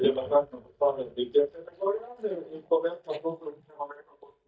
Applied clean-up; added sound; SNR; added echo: neural mask model DeepFilterNet 3.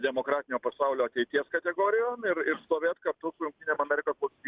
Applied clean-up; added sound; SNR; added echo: none; none; none; none.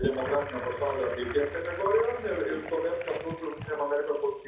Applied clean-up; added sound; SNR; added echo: none; Sink (filling or washing) / Gurgling; 10 dB; reverberation time 0.7 s.